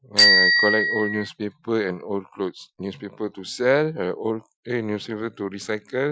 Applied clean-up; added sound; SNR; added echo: classical method Wiener filter.